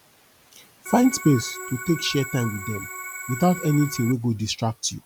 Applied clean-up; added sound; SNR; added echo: none; Organ; 11 dB; none.